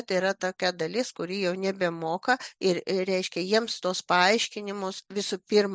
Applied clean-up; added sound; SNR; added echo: none; none; none; none.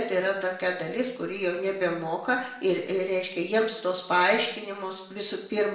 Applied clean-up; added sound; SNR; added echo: none; none; none; reverberation time 0.7 s.